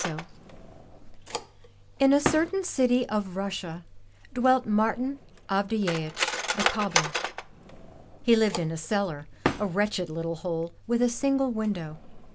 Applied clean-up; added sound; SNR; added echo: none; Cutlery, silverware; 7 dB; none.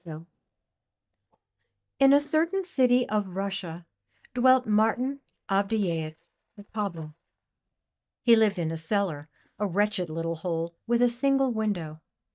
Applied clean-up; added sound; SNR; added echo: neural mask model DeepFilterNet 3.